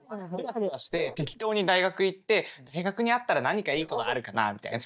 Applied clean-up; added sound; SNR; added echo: neural mask model DeepFilterNet 3.